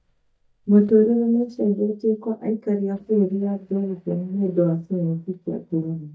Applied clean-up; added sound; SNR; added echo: neural mask model DeepFilterNet 3.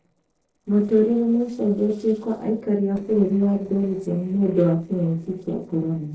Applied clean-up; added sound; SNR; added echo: neural separator model SepFormer DNS4.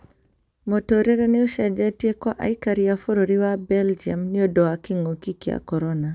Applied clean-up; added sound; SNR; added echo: none; none; none; none.